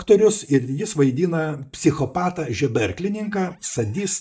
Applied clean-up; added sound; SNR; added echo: neural mask model DeepFilterNet 3.